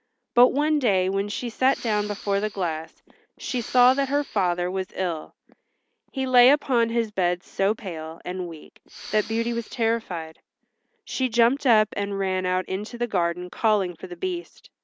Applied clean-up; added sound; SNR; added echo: none; Respiratory sounds; 18 dB; none.